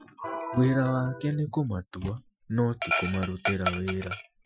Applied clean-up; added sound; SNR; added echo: classical method Wiener filter.